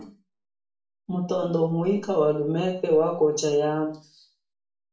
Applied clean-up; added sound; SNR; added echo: none; none; none; reverberation time 0.4 s.